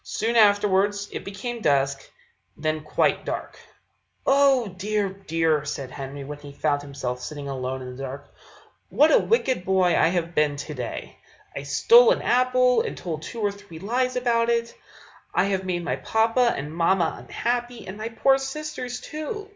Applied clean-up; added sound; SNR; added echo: none; none; none; none.